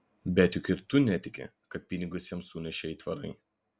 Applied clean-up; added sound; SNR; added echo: none; none; none; none.